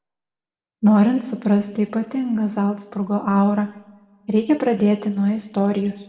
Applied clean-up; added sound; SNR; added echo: none; none; none; reverberation time 0.7 s.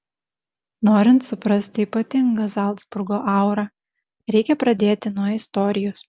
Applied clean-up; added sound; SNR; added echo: none; none; none; none.